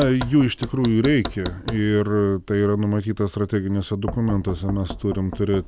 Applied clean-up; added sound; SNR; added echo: none; Knock; 13 dB; none.